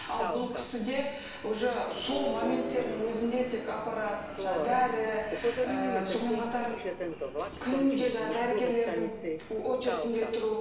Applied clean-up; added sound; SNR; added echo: none; Subway, metro, underground; 5 dB; reverberation time 0.9 s.